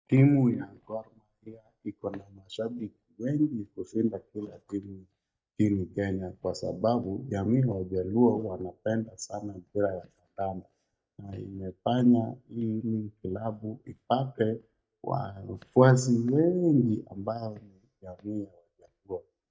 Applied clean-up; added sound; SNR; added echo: neural mask model DeepFilterNet 3.